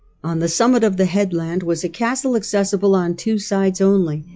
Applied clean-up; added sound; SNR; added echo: classical method log-MMSE.